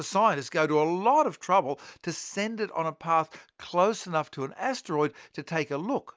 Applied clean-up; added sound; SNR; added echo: none; none; none; none.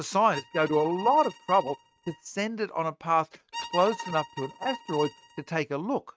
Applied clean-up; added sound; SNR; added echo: neural mask model RNNoise.